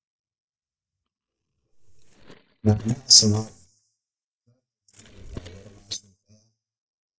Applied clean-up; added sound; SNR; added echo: neural mask model DeepFilterNet 3.